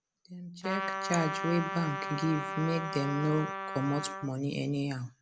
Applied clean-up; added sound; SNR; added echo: none; Trumpet; 5 dB; none.